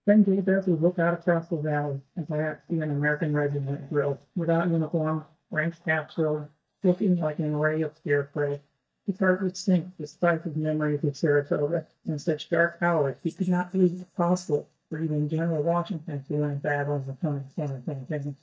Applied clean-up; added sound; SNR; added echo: neural mask model DeepFilterNet 3.